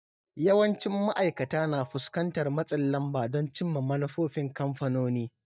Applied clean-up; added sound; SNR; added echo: neural mask model DeepFilterNet 3.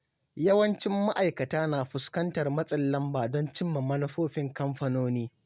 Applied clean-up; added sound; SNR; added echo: none; none; none; none.